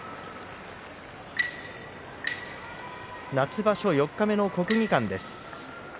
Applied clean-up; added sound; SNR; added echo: none; none; none; none.